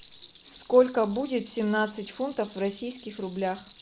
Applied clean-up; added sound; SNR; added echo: none; Rattle; 17 dB; none.